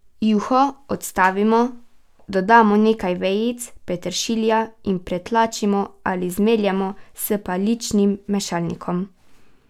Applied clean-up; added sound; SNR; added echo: none; none; none; none.